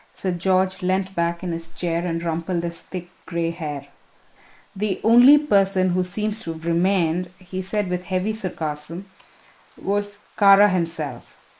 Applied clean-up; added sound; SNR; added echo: neural mask model Resemble Enhance denoiser.